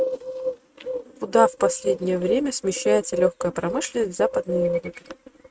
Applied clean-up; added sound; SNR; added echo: neural mask model RNNoise.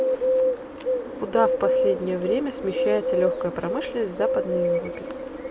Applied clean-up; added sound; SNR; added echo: none; Bird; -3 dB; none.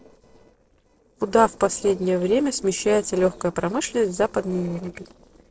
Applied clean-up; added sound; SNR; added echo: neural separator model SepFormer DNS4.